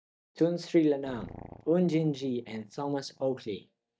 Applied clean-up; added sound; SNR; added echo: neural mask model DeepFilterNet 3.